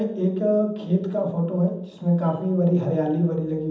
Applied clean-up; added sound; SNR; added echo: none; none; none; reverberation time 0.8 s.